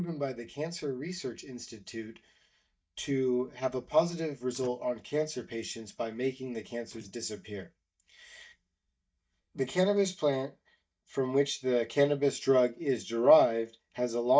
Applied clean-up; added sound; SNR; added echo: neural mask model DeepFilterNet 3.